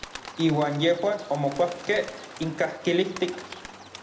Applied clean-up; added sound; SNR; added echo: none; Bird; 15 dB; reverberation time 0.7 s.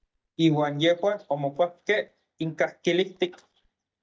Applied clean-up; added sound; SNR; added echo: neural mask model DeepFilterNet 3.